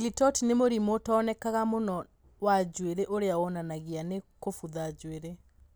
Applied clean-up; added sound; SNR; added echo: none; none; none; none.